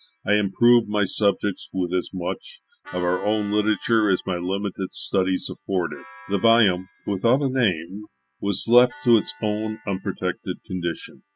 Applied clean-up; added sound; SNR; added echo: classical method spectral subtraction.